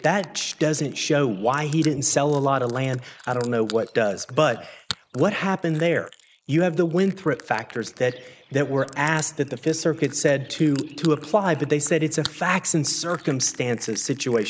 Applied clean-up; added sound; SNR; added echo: neural mask model Resemble Enhance denoiser.